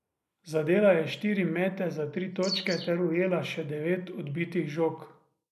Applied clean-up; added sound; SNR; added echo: neural mask model Resemble Enhance denoiser.